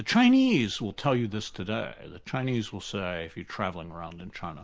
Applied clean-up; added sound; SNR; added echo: none; none; none; none.